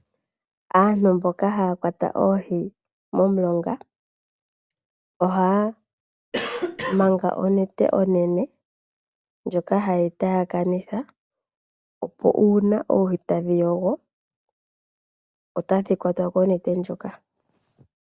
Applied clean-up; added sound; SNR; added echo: none; Cough; 6 dB; none.